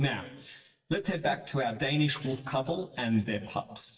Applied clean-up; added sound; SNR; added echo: neural mask model DeepFilterNet 3.